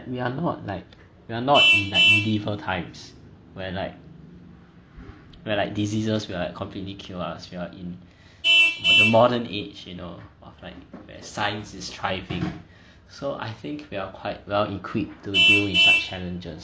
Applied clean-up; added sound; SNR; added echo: none; Vehicle horn, car horn, honking; -2 dB; none.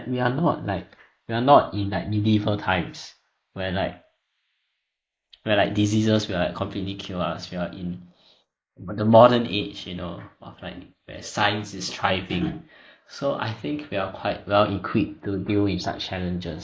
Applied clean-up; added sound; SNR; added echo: neural mask model Resemble Enhance denoiser.